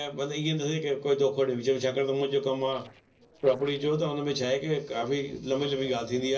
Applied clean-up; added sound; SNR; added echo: neural separator model SepFormer DNS4.